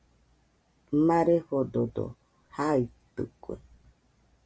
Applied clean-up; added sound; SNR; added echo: none; none; none; none.